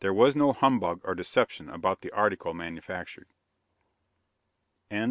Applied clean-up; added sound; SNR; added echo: none; none; none; none.